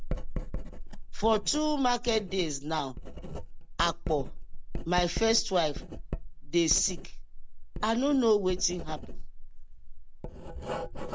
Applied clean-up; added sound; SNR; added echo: none; Writing; 4 dB; none.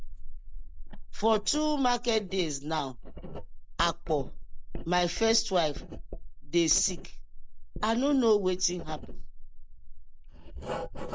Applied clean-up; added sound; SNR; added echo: neural mask model Resemble Enhance denoiser.